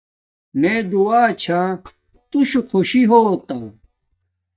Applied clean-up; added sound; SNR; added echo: neural mask model DeepFilterNet 3.